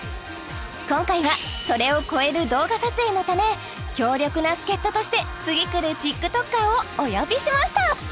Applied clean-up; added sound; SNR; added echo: none; Trumpet; 19 dB; none.